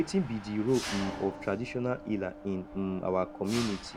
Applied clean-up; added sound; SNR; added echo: none; Mechanisms; 11 dB; none.